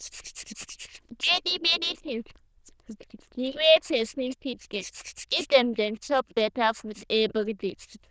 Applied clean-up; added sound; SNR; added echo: neural diffusion model UNIVERSE++.